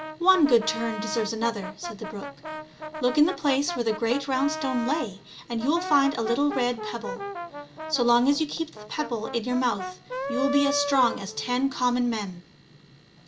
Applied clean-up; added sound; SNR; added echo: none; Brass instrument; 10 dB; none.